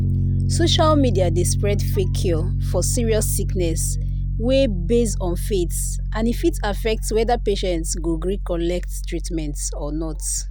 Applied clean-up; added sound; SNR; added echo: none; Piano; -1 dB; none.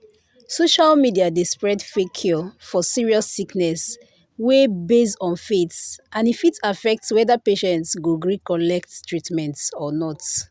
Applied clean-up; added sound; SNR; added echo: none; none; none; none.